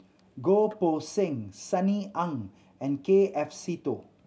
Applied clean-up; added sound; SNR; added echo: none; none; none; none.